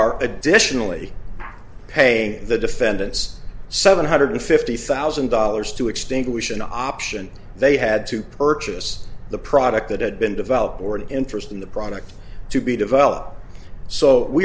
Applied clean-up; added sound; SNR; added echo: none; none; none; none.